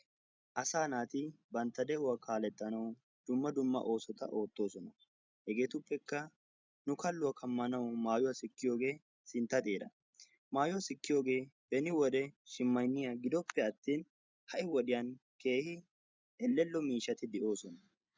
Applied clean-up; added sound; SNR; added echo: none; none; none; none.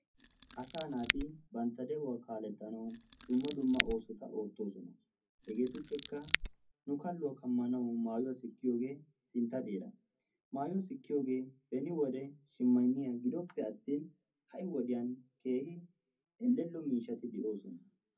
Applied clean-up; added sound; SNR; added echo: none; Scissors; -1 dB; reverberation time 0.3 s.